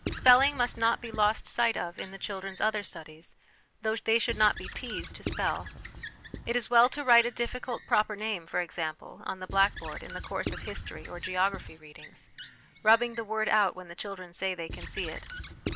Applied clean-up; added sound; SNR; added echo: none; Squeak / Writing; 12 dB; none.